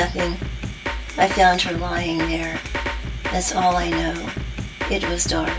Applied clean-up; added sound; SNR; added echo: none; Drum kit; 4 dB; reverberation time 0.2 s.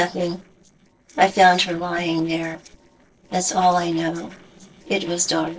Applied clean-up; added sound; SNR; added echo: neural separator model SepFormer DNS4.